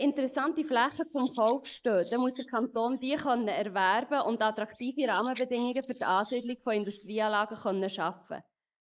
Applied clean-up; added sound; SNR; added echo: neural mask model Resemble Enhance denoiser.